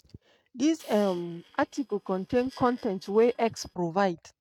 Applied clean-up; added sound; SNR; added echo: neural mask model RNNoise.